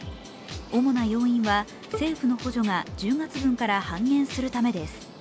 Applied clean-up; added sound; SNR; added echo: none; Bowed string instrument; 15 dB; none.